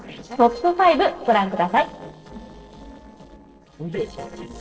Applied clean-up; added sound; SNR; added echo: neural separator model SepFormer DNS4.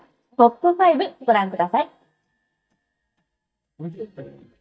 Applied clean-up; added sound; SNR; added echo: neural mask model DeepFilterNet 3.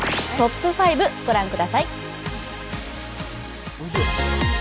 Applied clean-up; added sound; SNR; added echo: none; none; none; none.